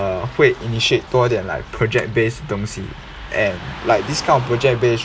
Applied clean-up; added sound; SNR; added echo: none; Car passing by / Traffic noise, roadway noise; 16 dB; none.